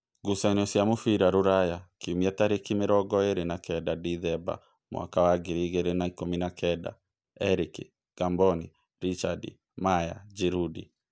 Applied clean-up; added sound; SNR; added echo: none; none; none; none.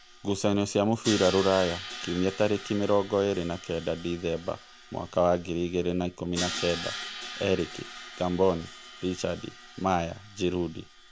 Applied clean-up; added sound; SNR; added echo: none; Crash cymbal; 12 dB; none.